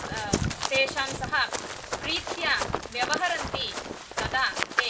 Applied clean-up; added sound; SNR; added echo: none; Run; 2 dB; reverberation time 0.2 s.